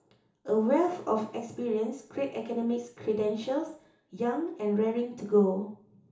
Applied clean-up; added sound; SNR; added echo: none; none; none; reverberation time 0.8 s.